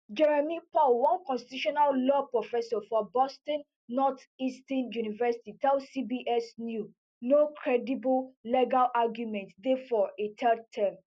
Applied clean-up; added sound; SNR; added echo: none; none; none; none.